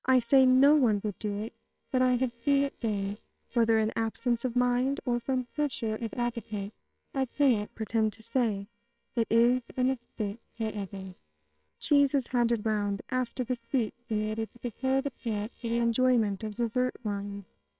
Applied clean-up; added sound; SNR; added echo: neural separator model SepFormer WHAMR!.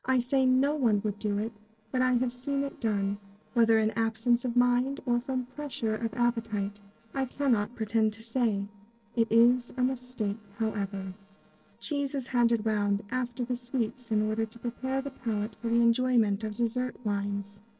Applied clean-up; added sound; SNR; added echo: neural separator model SepFormer DNS4.